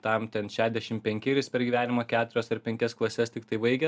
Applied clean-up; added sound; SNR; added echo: none; none; none; none.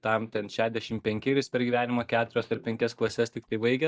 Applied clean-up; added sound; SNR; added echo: neural mask model DeepFilterNet 3.